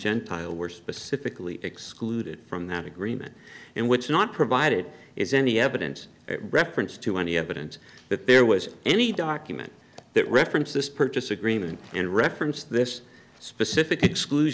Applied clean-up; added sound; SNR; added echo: none; none; none; none.